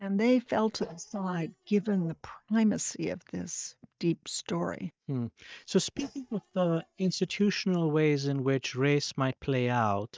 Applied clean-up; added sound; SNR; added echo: neural mask model DeepFilterNet 3.